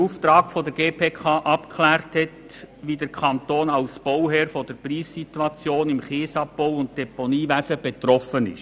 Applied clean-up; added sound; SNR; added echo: none; none; none; none.